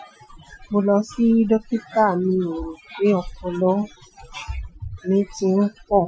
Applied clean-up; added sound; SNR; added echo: classical method Wiener filter.